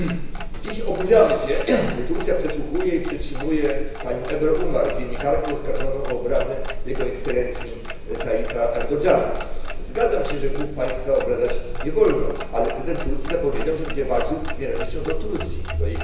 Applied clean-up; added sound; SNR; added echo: none; Clock; 1 dB; reverberation time 1.0 s.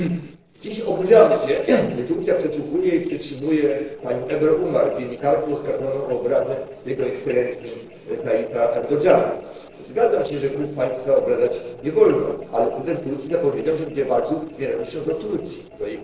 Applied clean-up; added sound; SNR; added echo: neural separator model SepFormer DNS4.